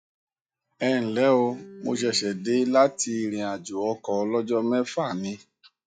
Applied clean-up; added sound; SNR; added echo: classical method log-MMSE.